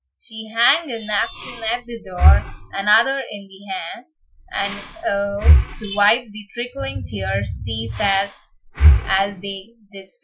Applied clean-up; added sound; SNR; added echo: classical method Wiener filter.